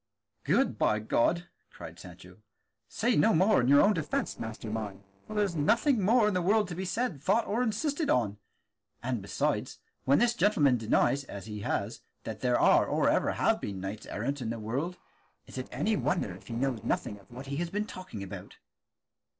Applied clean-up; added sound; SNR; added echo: neural separator model SepFormer DNS4.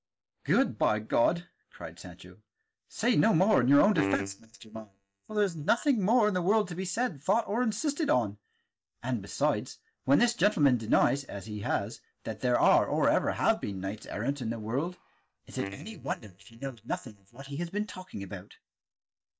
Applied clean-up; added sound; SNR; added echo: neural mask model DeepFilterNet 3.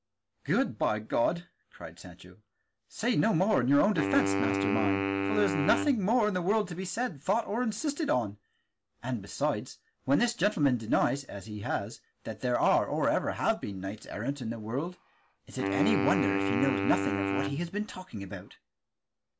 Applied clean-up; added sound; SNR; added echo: none; Wind instrument, woodwind instrument; 1 dB; none.